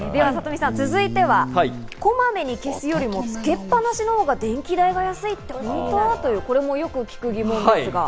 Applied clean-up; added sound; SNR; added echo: none; none; none; none.